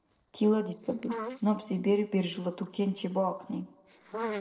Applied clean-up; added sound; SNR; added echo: neural separator model SepFormer DNS4.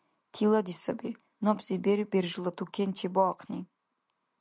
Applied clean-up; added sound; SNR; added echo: none; none; none; none.